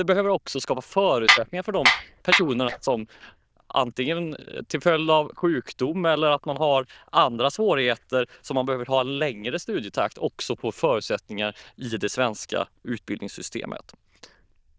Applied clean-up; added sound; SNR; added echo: neural diffusion model UNIVERSE++.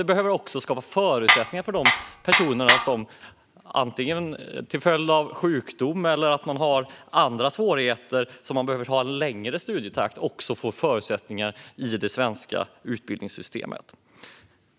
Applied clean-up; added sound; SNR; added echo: none; Tools; -4 dB; none.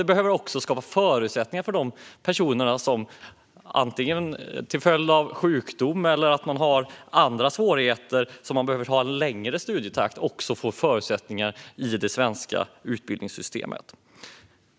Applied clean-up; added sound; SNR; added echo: none; none; none; none.